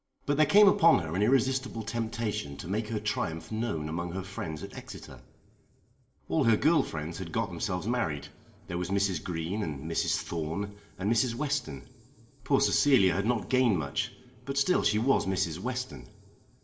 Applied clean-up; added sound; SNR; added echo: none; none; none; reverberation time 2.8 s.